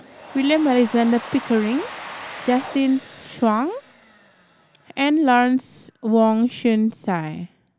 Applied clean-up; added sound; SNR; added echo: none; Domestic sounds, home sounds; 18 dB; none.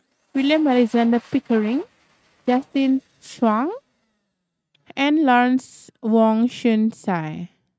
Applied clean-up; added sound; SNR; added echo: neural mask model RNNoise.